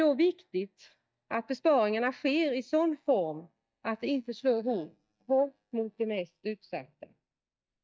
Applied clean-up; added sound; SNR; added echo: neural mask model DeepFilterNet 3.